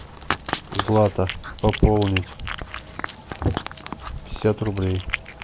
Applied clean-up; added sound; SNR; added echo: none; Cat; 6 dB; none.